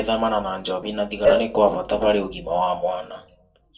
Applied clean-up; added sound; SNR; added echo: neural separator model SepFormer DNS4.